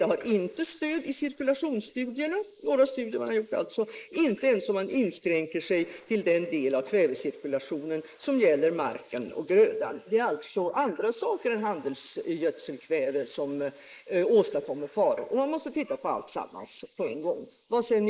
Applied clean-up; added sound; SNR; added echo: neural mask model Resemble Enhance denoiser.